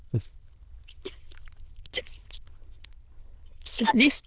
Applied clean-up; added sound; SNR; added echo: neural diffusion model UNIVERSE++.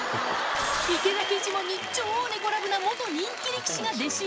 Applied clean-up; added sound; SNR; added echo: none; none; none; none.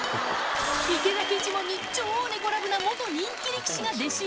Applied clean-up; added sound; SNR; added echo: none; Acoustic guitar + Acoustic guitar; 16 dB; none.